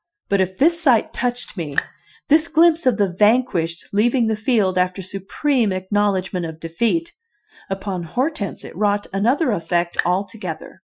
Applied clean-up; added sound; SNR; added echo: classical method Wiener filter.